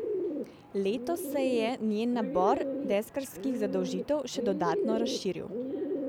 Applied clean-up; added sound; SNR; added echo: none; Bird; 3 dB; none.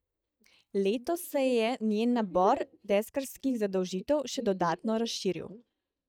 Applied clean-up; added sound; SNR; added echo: neural mask model DeepFilterNet 3.